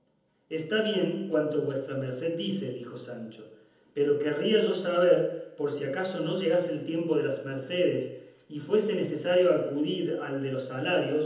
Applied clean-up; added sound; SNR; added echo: none; none; none; reverberation time 1.3 s.